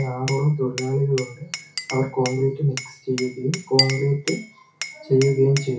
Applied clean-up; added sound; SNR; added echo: none; Glass; 9 dB; reverberation time 0.3 s.